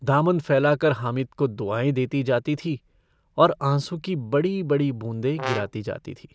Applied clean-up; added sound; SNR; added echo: none; Brass instrument; 10 dB; none.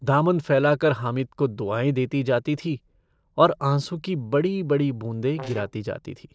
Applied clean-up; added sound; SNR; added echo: neural separator model SepFormer DNS4.